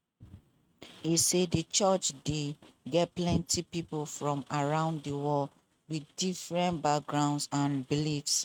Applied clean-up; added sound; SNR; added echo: neural mask model RNNoise.